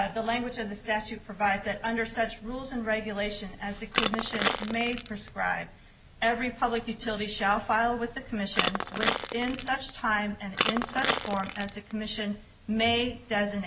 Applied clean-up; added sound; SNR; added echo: none; Crushing; 1 dB; none.